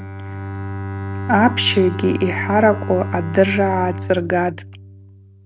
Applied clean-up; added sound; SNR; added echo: none; Bowed string instrument; 8 dB; none.